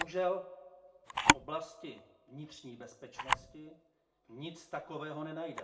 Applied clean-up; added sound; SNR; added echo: none; Camera; -4 dB; reverberation time 0.3 s.